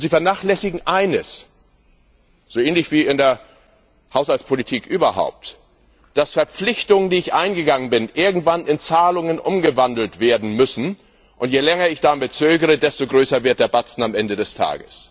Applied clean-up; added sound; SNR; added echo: none; none; none; none.